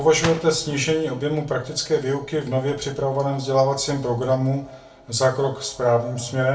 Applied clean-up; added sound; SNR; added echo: none; Gunshot, gunfire; 17 dB; reverberation time 0.3 s.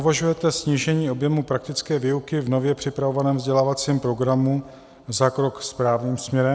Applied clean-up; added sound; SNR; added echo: none; none; none; none.